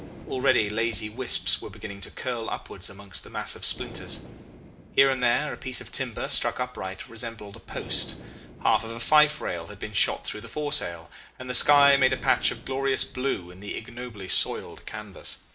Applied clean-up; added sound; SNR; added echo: none; Breathing; 20 dB; none.